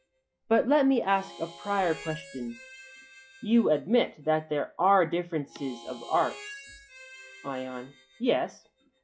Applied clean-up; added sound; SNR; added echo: classical method log-MMSE.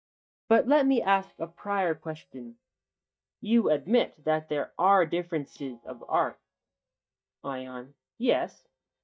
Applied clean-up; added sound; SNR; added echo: neural mask model DeepFilterNet 3.